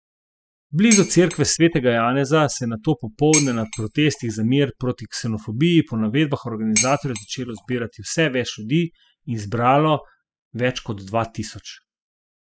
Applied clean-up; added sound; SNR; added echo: classical method spectral subtraction.